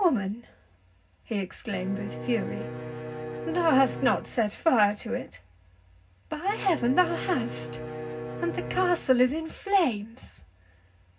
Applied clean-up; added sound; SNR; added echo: none; Bowed string instrument; 10 dB; reverberation time 0.4 s.